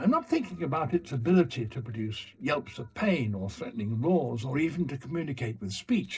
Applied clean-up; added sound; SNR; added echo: neural separator model SepFormer DNS4.